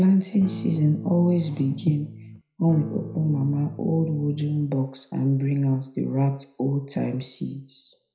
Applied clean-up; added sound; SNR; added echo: none; Electric guitar / Strum; 12 dB; reverberation time 0.4 s.